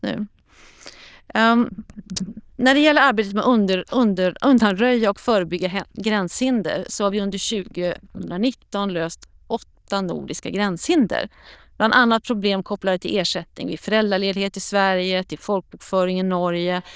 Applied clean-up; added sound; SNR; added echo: neural diffusion model UNIVERSE++.